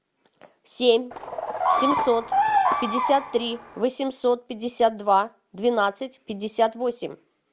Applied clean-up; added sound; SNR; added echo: none; Bird vocalization, bird call, bird song; -1 dB; none.